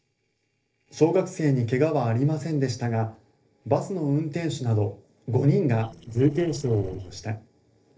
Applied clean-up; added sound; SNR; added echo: neural separator model SepFormer DNS4.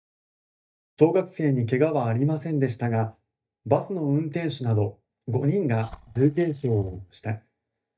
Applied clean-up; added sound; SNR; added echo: neural mask model DeepFilterNet 3.